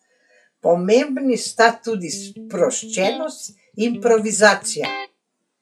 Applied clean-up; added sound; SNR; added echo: classical method log-MMSE.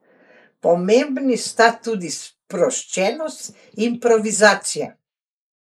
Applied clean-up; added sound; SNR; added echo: neural mask model Resemble Enhance denoiser.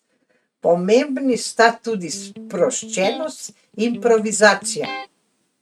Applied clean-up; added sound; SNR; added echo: neural mask model RNNoise.